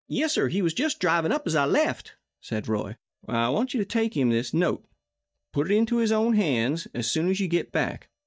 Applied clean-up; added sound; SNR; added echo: neural mask model DeepFilterNet 3.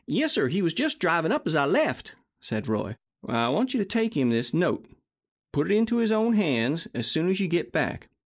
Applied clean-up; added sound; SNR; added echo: neural mask model Resemble Enhance denoiser.